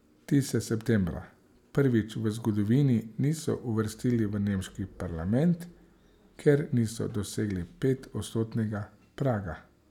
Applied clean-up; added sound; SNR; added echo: none; none; none; none.